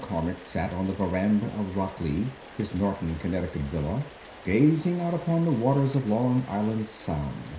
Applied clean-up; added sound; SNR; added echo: none; Rain; 19 dB; reverberation time 0.5 s.